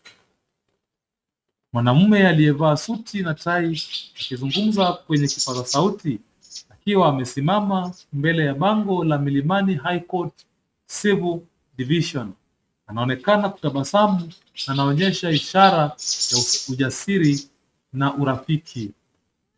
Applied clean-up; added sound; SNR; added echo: neural mask model RNNoise.